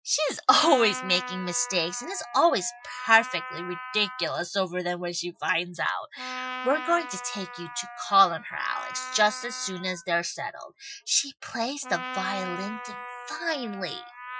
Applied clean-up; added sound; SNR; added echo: classical method Wiener filter.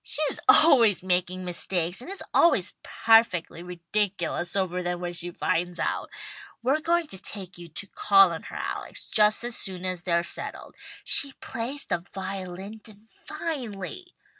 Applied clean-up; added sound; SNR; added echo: none; none; none; none.